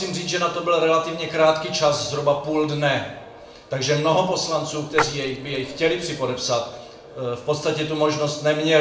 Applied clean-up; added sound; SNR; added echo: none; Splash, splatter; 7 dB; reverberation time 0.6 s.